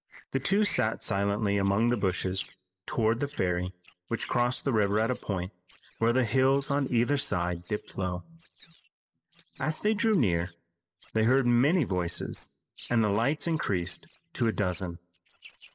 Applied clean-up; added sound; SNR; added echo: neural separator model SepFormer DNS4.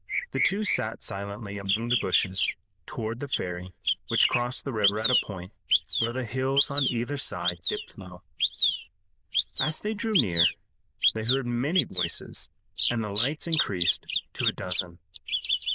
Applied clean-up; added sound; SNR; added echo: neural diffusion model UNIVERSE++.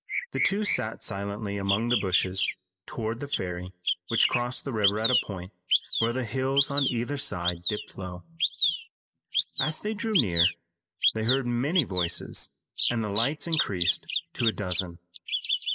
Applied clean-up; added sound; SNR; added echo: none; Bird vocalization, bird call, bird song; 0 dB; none.